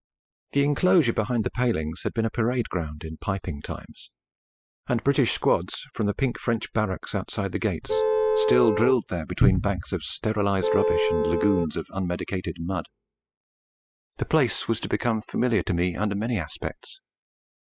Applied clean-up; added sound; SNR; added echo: classical method spectral subtraction.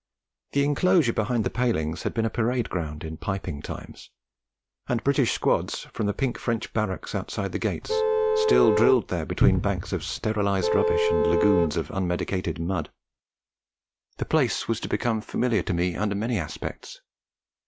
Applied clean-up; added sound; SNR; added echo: none; Cupboard open or close + Vehicle horn, car horn, honking; -2 dB; none.